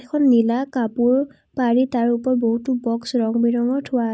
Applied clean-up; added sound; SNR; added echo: none; none; none; none.